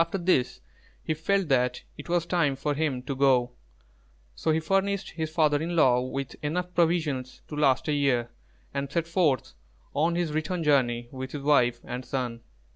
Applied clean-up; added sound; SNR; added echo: none; none; none; none.